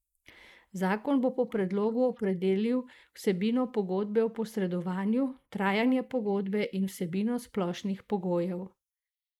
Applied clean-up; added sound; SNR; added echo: neural mask model Resemble Enhance denoiser.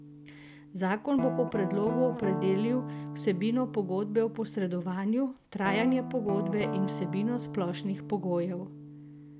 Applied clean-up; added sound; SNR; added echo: none; Guitar; 7 dB; none.